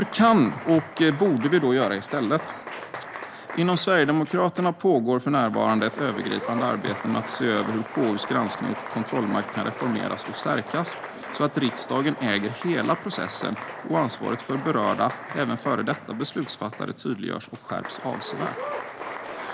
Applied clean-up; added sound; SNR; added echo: none; Applause; 11 dB; none.